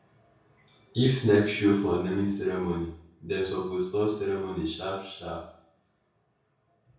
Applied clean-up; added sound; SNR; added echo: none; none; none; reverberation time 0.6 s.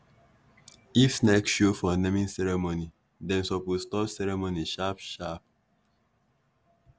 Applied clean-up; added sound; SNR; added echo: none; none; none; none.